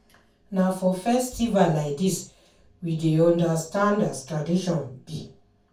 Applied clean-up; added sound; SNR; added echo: none; none; none; reverberation time 0.3 s.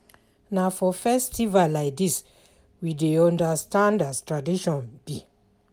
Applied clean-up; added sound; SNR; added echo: none; none; none; none.